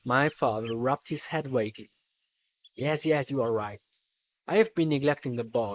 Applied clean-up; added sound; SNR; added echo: neural mask model Resemble Enhance denoiser.